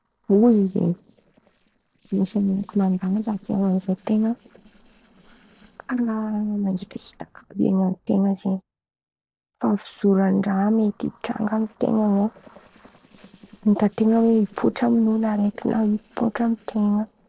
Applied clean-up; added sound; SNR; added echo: neural separator model SepFormer DNS4.